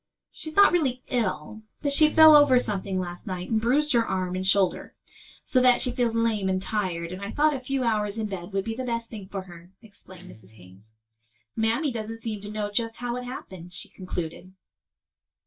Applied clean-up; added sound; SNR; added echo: neural mask model DeepFilterNet 3.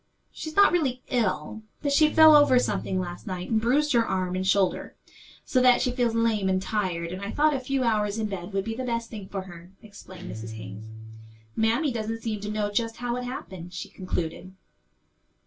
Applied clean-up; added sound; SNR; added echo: none; Guitar; 12 dB; reverberation time 0.2 s.